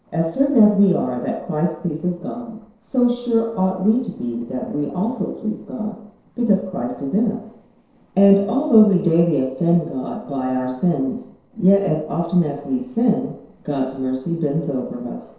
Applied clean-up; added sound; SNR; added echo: neural separator model SepFormer DNS4.